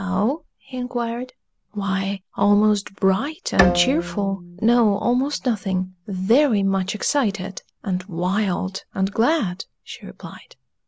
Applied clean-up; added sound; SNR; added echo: none; Bowed string instrument; 6 dB; none.